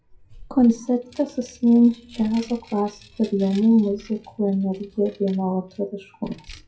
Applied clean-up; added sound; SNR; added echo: classical method WPE with log-MMSE.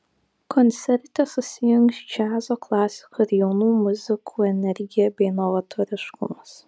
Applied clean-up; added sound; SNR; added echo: none; none; none; none.